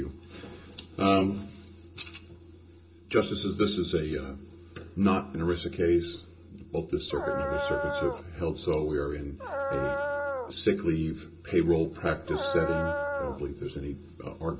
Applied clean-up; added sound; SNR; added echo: none; Dog; 1 dB; reverberation time 0.2 s.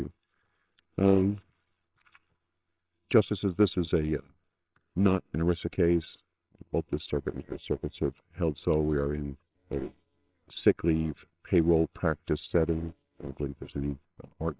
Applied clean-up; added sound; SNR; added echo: neural separator model SepFormer WHAMR!.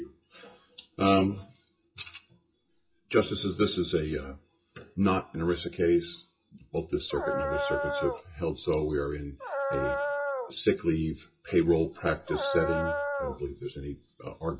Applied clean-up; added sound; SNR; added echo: classical method WPE with log-MMSE.